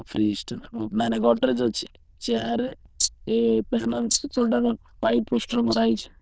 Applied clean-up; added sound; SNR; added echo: neural diffusion model UNIVERSE++.